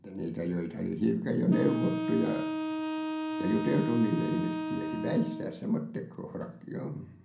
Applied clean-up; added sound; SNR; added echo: none; Wind instrument, woodwind instrument; 5 dB; reverberation time 0.6 s.